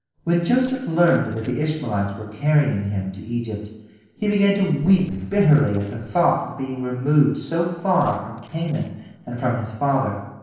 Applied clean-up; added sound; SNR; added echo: neural separator model SepFormer DNS4.